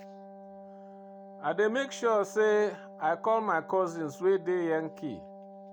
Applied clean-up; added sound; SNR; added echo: none; Wind instrument, woodwind instrument; 17 dB; none.